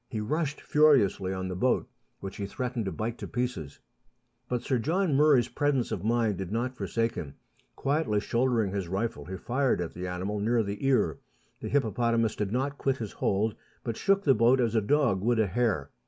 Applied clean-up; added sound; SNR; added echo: none; none; none; none.